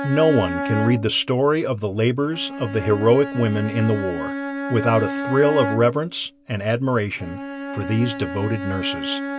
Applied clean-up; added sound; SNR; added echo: none; Bowed string instrument; 8 dB; none.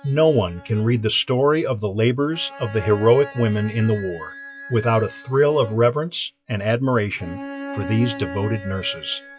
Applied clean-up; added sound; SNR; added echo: classical method log-MMSE.